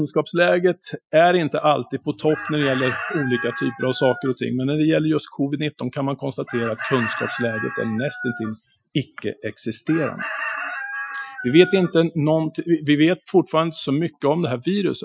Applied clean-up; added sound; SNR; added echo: classical method Wiener filter.